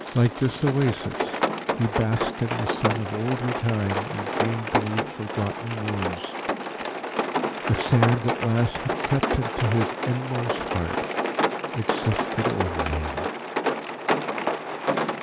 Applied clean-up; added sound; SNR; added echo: none; Rain; 0 dB; none.